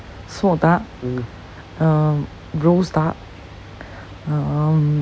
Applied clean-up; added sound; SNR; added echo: none; none; none; none.